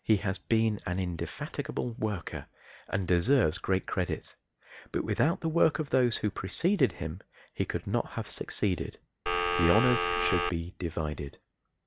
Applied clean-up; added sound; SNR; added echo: none; Telephone; -1 dB; none.